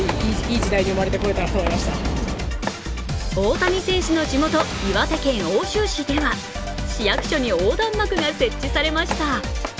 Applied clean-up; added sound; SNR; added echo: none; Domestic sounds, home sounds; 15 dB; none.